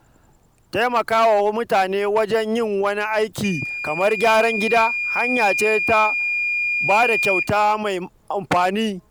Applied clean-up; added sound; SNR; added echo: none; Microwave oven / Alarm; 6 dB; none.